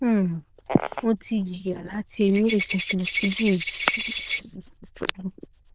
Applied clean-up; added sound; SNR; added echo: neural diffusion model UNIVERSE++.